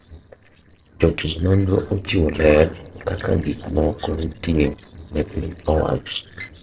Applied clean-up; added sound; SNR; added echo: neural separator model SepFormer DNS4.